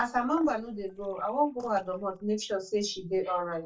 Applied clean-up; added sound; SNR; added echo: neural mask model DeepFilterNet 3.